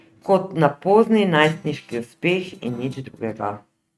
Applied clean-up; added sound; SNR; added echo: neural mask model RNNoise.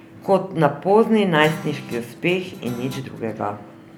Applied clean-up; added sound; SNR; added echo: none; Guitar; 17 dB; none.